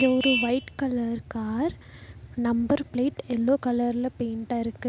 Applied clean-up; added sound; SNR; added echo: none; Vehicle horn, car horn, honking; 12 dB; none.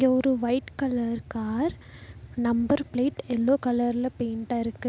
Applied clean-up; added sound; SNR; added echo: none; none; none; none.